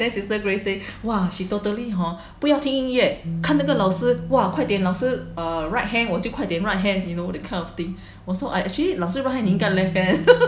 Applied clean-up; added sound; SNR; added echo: none; Bass guitar; 12 dB; none.